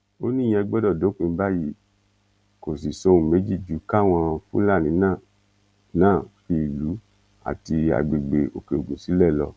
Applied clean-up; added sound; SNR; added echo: none; none; none; none.